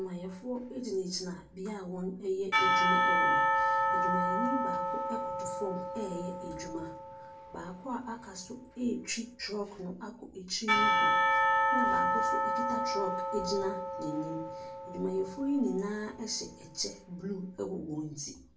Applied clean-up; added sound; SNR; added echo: none; Church bell / Percussion; -4 dB; reverberation time 0.3 s.